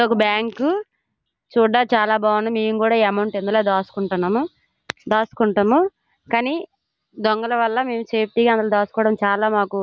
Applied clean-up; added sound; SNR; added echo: none; none; none; none.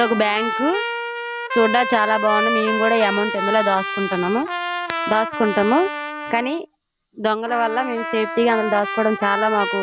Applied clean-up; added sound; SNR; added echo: none; Trumpet; 5 dB; none.